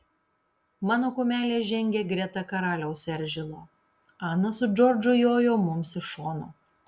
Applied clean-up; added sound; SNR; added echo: none; none; none; none.